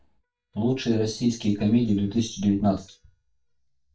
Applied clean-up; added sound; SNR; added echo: neural mask model DeepFilterNet 3.